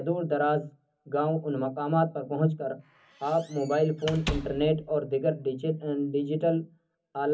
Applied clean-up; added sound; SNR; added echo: none; Squeak / Slam; 10 dB; reverberation time 0.4 s.